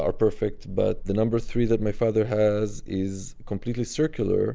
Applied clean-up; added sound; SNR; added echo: none; none; none; none.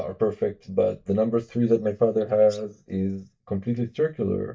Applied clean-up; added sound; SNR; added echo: neural mask model DeepFilterNet 3.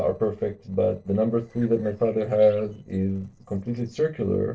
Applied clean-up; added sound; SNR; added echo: neural separator model SepFormer DNS4.